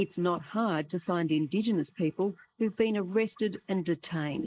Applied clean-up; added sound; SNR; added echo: neural mask model Resemble Enhance denoiser.